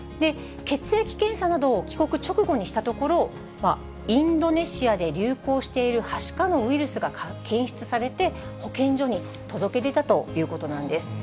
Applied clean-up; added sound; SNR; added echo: none; none; none; none.